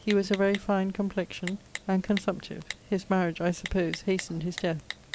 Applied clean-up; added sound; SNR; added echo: none; Typing; 14 dB; none.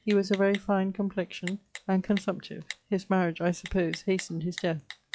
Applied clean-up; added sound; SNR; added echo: classical method log-MMSE.